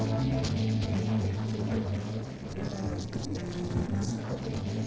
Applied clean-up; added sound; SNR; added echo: neural separator model SepFormer DNS4.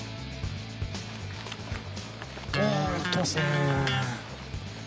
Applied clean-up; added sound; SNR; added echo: none; Electric guitar; 2 dB; none.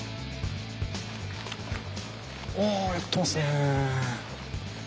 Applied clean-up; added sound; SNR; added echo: none; none; none; none.